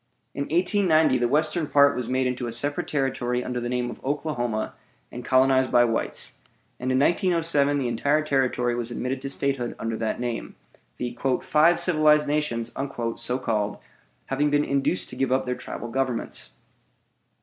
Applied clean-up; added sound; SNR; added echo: none; none; none; none.